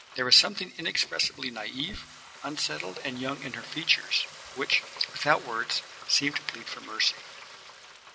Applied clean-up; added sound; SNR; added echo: none; Frying (food); 17 dB; none.